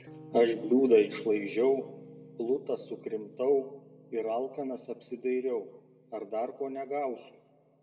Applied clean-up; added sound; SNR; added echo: none; Piano; 20 dB; reverberation time 1.1 s.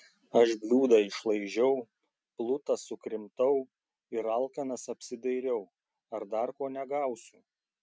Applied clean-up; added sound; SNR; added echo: none; none; none; none.